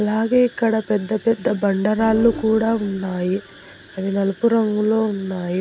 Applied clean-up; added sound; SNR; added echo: none; Organ; 17 dB; none.